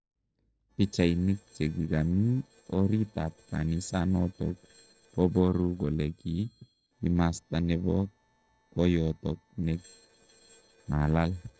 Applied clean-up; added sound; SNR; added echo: neural separator model SepFormer DNS4.